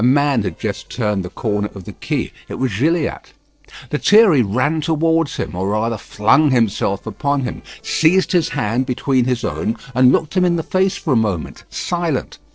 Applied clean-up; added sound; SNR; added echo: neural separator model SepFormer DNS4.